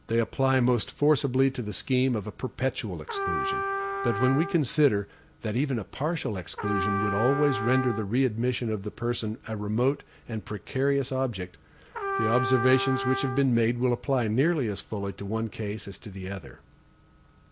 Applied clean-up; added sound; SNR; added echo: none; Trumpet; 5 dB; none.